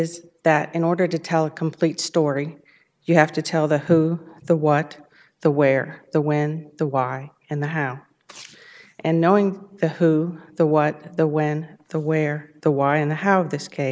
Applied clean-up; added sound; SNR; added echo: none; none; none; none.